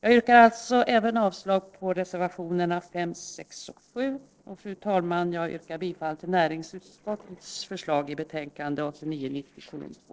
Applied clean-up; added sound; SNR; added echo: neural separator model SepFormer DNS4.